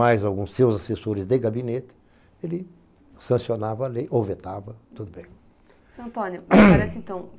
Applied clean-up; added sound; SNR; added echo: none; none; none; none.